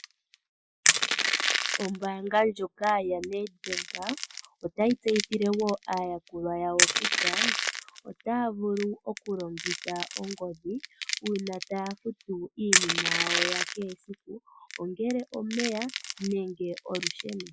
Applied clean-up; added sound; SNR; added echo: none; Crushing; 0 dB; none.